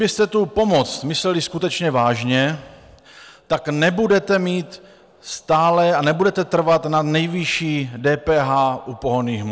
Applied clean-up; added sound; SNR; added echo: none; none; none; none.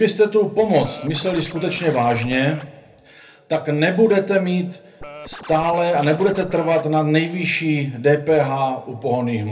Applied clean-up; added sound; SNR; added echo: none; Scratching (performance technique); 17 dB; reverberation time 0.3 s.